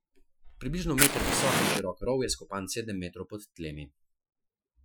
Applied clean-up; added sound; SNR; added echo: classical method Wiener filter.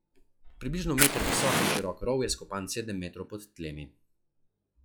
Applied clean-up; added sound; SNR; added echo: classical method log-MMSE.